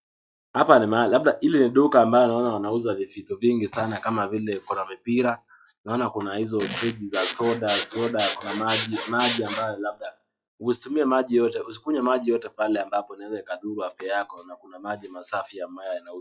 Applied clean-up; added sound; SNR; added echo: classical method log-MMSE.